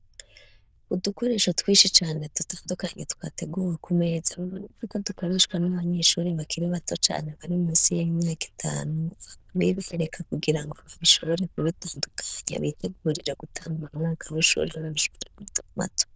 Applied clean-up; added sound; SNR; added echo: neural diffusion model UNIVERSE++.